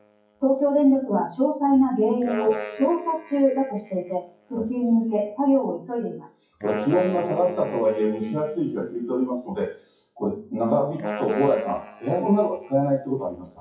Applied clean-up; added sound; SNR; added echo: classical method WPE with log-MMSE.